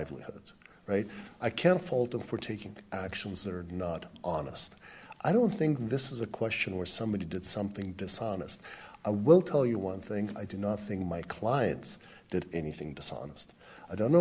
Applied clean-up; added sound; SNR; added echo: none; none; none; none.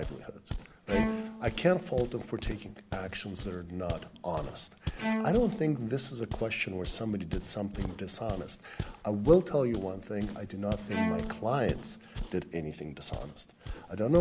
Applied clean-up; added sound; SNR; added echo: none; Bowed string instrument + Walk, footsteps; 6 dB; none.